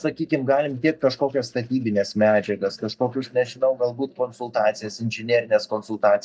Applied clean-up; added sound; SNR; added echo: neural mask model DeepFilterNet 3.